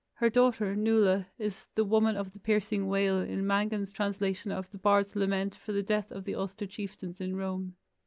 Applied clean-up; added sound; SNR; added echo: none; none; none; none.